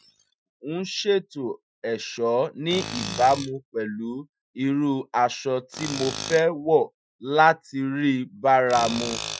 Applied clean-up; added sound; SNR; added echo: classical method Wiener filter.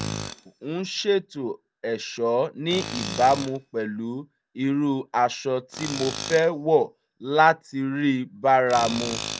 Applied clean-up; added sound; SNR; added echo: none; Tools; 13 dB; none.